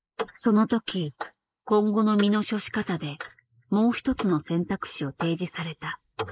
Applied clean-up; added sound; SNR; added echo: neural mask model Resemble Enhance denoiser.